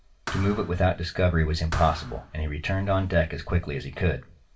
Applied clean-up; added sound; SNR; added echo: none; Thump, thud; 14 dB; reverberation time 0.2 s.